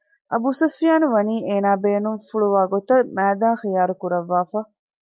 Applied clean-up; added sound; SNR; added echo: none; none; none; none.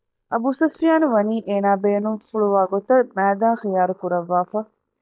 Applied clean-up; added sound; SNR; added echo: neural mask model DeepFilterNet 3.